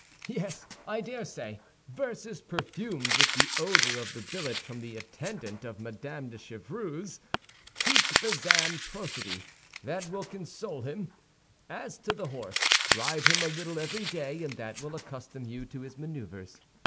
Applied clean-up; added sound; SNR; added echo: none; Crumpling, crinkling; -4 dB; none.